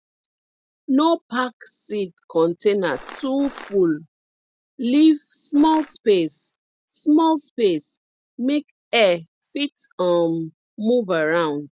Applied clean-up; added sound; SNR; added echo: none; Crushing; 16 dB; none.